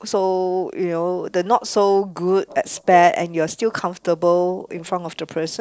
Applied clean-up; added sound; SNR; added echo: neural separator model SepFormer DNS4.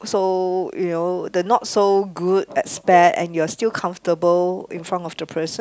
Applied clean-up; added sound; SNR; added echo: none; Dishes, pots, and pans; 19 dB; none.